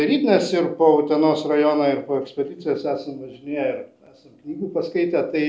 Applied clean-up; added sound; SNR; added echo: none; none; none; none.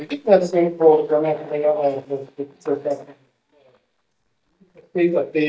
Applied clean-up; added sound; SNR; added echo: neural mask model DeepFilterNet 3.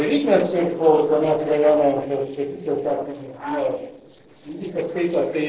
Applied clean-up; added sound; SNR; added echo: neural separator model SepFormer DNS4.